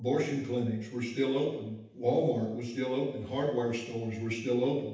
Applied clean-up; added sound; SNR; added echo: none; none; none; reverberation time 0.9 s.